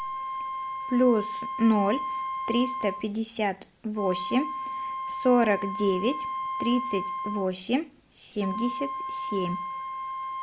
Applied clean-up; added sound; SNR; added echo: none; Wind instrument, woodwind instrument; 5 dB; none.